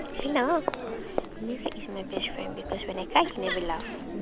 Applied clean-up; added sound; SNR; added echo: none; Crowd; 4 dB; none.